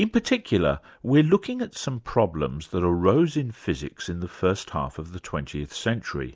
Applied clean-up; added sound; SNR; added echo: none; none; none; none.